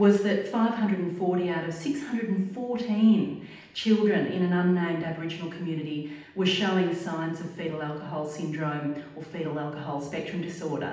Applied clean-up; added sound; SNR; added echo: none; none; none; reverberation time 0.8 s.